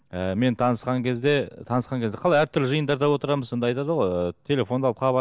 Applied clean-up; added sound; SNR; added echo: none; none; none; none.